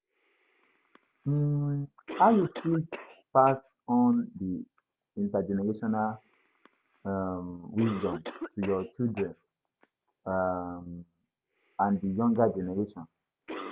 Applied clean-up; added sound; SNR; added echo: none; Cough; 16 dB; none.